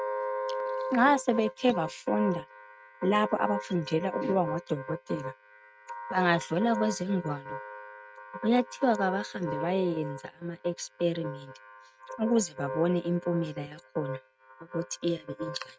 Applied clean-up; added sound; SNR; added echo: neural mask model RNNoise.